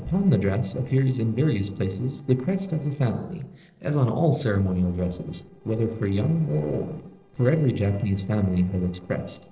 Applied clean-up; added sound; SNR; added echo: neural separator model SepFormer DNS4.